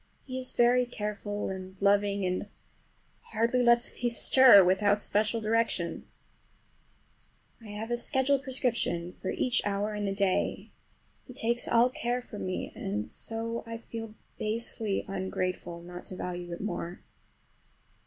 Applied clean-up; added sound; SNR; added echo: none; none; none; none.